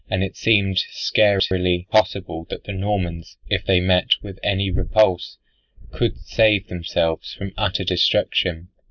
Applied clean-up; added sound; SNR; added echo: neural mask model Resemble Enhance denoiser.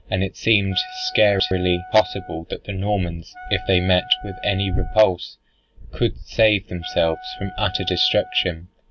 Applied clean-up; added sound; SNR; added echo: none; Wind instrument, woodwind instrument; 17 dB; none.